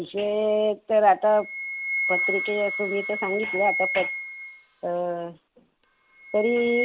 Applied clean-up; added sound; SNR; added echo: none; Wind instrument, woodwind instrument; 6 dB; none.